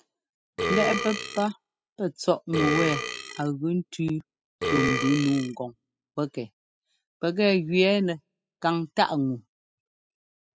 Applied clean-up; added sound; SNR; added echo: classical method spectral subtraction.